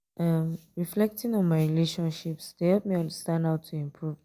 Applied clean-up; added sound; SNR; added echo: none; none; none; none.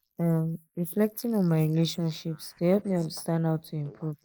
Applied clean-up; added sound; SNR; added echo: neural mask model Resemble Enhance denoiser.